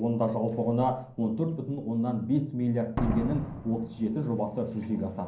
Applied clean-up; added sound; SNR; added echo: none; Slam; 11 dB; reverberation time 0.6 s.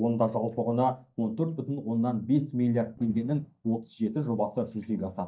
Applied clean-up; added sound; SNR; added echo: neural mask model DeepFilterNet 3.